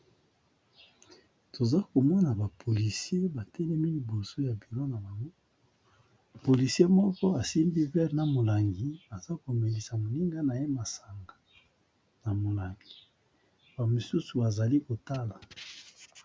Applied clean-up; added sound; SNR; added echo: none; none; none; none.